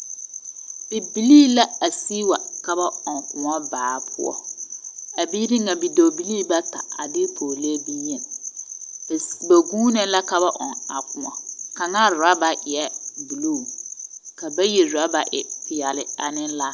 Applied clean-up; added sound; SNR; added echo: none; none; none; none.